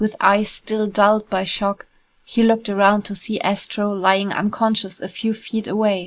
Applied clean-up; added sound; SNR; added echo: neural mask model Resemble Enhance denoiser.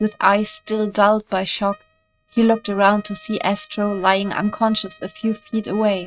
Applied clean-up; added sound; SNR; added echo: neural mask model RNNoise.